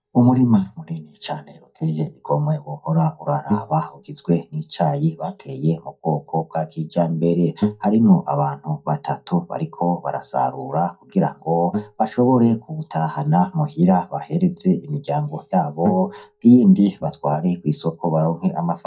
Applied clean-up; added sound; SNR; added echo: neural mask model DeepFilterNet 3.